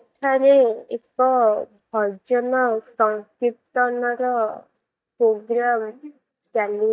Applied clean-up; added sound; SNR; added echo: neural mask model DeepFilterNet 3.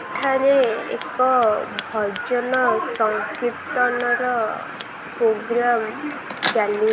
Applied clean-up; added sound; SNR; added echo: none; Scissors; 15 dB; none.